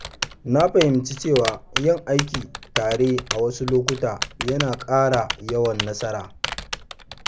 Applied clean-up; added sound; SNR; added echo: none; Typing; 8 dB; none.